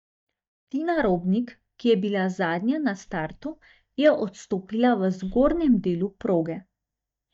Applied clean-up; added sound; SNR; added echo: neural mask model DeepFilterNet 3.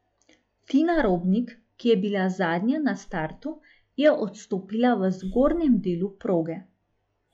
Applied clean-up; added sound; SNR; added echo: classical method log-MMSE.